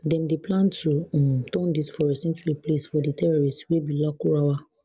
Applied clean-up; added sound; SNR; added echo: none; none; none; none.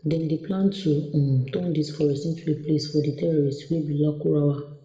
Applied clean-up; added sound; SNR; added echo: none; none; none; reverberation time 0.7 s.